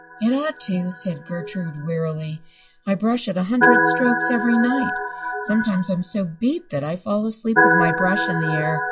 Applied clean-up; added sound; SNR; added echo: classical method log-MMSE.